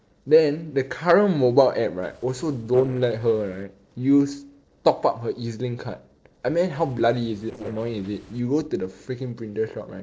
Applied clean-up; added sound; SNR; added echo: neural separator model SepFormer DNS4.